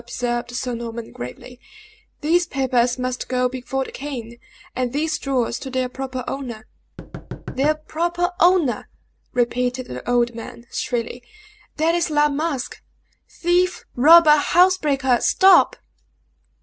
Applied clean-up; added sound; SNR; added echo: none; Knock; 13 dB; none.